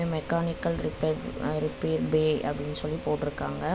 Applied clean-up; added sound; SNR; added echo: none; none; none; none.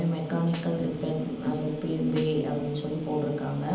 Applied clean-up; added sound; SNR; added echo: none; Snare drum; 19 dB; reverberation time 0.9 s.